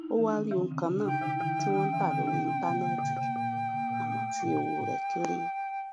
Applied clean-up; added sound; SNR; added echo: none; Wind instrument, woodwind instrument + Marimba, xylophone; -2 dB; none.